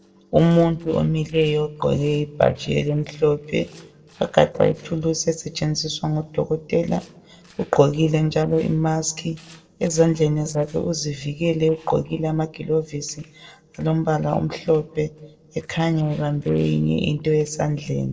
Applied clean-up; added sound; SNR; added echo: neural separator model SepFormer DNS4.